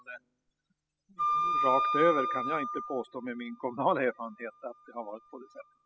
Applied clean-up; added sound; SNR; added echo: classical method spectral subtraction.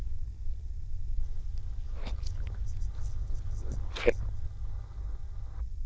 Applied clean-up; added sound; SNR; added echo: neural diffusion model UNIVERSE++.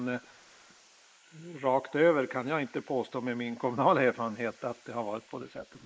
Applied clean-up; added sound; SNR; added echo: neural mask model Resemble Enhance denoiser.